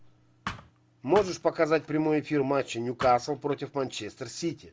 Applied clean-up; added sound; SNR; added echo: none; Thump, thud; 11 dB; none.